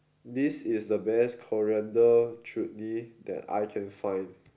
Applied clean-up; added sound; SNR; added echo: none; none; none; none.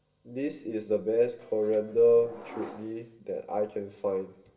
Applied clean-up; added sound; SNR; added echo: none; Subway, metro, underground; 19 dB; reverberation time 1.6 s.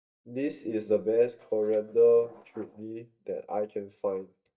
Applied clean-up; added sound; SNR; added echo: neural mask model DeepFilterNet 3.